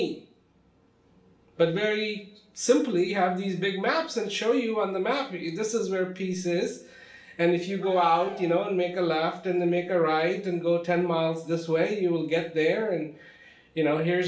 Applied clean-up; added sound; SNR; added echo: none; Cheering; 20 dB; reverberation time 0.4 s.